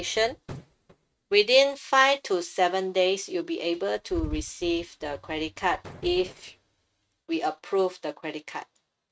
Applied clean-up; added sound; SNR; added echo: neural mask model RNNoise.